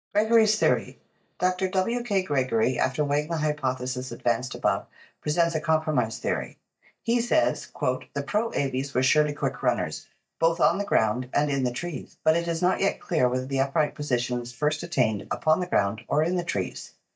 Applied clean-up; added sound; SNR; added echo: neural mask model DeepFilterNet 3.